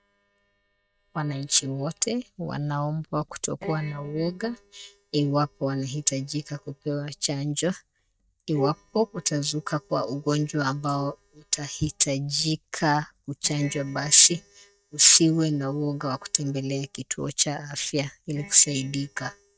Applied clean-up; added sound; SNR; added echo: neural mask model DeepFilterNet 3.